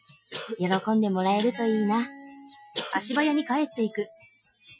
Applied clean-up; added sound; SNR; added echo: classical method Wiener filter.